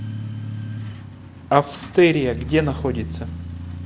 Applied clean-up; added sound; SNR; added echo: none; Truck; 9 dB; none.